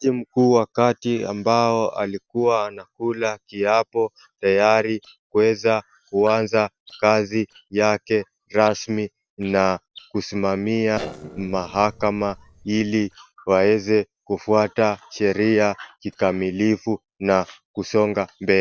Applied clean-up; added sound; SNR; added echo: neural separator model SepFormer DNS4.